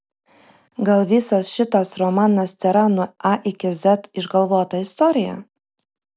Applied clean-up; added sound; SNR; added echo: none; none; none; none.